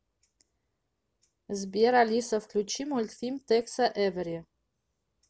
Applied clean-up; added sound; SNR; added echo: none; none; none; none.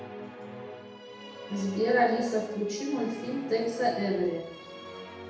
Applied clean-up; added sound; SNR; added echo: none; Musical instrument; 12 dB; reverberation time 0.8 s.